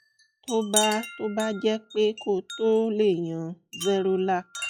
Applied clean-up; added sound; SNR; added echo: classical method log-MMSE.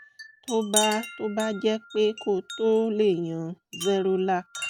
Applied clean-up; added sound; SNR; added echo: none; Wind chime; 10 dB; none.